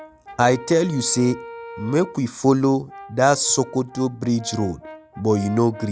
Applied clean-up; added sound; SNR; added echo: none; Brass instrument; 17 dB; none.